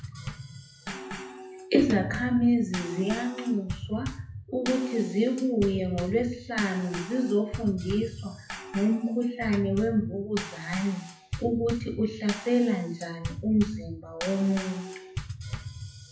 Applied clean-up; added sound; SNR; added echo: classical method WPE with log-MMSE.